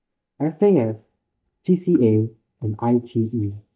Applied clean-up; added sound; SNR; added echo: neural mask model DeepFilterNet 3.